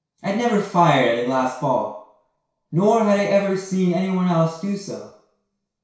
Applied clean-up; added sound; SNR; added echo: none; none; none; reverberation time 0.6 s.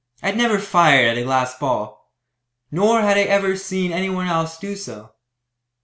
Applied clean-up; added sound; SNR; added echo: none; none; none; none.